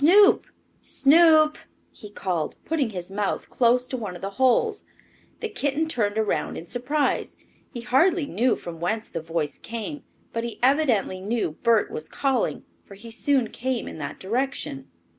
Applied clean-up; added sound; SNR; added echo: none; none; none; none.